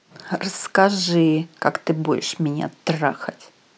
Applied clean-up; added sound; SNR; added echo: none; none; none; none.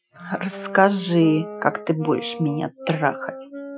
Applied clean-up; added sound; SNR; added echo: classical method Wiener filter.